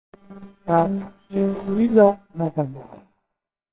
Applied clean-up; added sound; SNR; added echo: neural separator model SepFormer WHAMR!.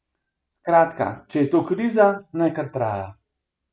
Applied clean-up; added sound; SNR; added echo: none; none; none; none.